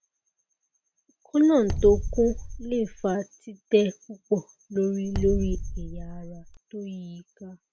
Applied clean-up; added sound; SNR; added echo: none; Bass drum; 4 dB; none.